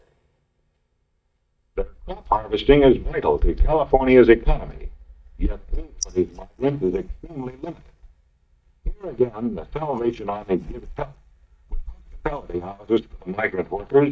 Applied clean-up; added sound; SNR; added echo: neural mask model DeepFilterNet 3.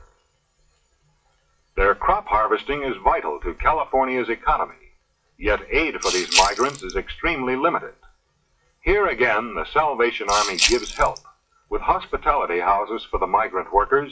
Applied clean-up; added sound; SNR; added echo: classical method WPE with log-MMSE.